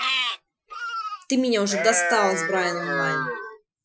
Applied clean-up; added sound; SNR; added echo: classical method Wiener filter.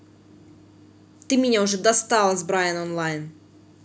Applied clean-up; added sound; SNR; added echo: none; none; none; none.